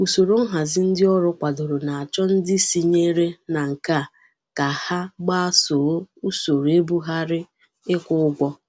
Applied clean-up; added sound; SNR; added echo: none; none; none; none.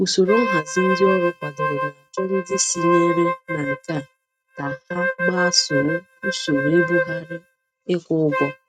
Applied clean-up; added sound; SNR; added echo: neural mask model RNNoise.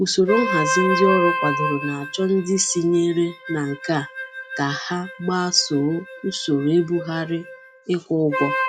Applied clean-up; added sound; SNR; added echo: classical method log-MMSE.